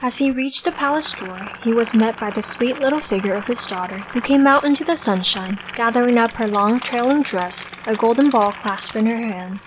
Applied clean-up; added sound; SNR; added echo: none; Boiling + Insect; 15 dB; none.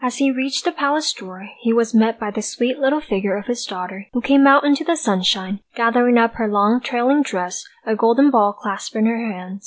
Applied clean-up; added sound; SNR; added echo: none; none; none; none.